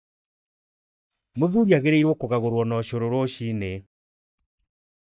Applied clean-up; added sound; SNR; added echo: neural mask model DeepFilterNet 3.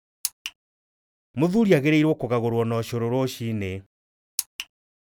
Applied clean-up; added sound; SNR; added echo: none; none; none; none.